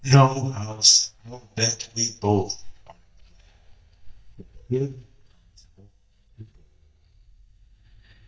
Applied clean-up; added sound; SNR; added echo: neural mask model DeepFilterNet 3.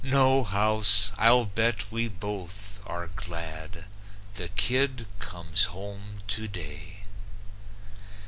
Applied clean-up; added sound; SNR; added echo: none; none; none; none.